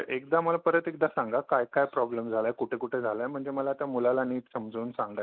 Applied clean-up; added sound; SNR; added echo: none; none; none; none.